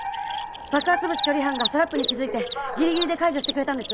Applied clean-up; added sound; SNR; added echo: none; Cricket + Alarm; 2 dB; none.